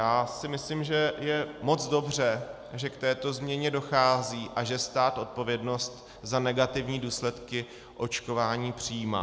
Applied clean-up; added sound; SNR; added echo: none; none; none; none.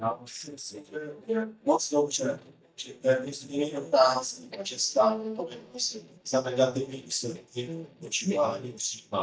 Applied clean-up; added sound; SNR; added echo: neural mask model DeepFilterNet 3.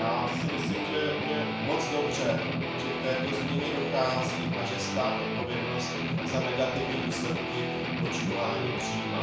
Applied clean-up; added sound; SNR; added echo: none; Guitar; -2 dB; reverberation time 0.4 s.